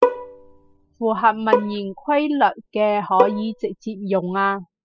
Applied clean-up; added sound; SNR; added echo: classical method spectral subtraction.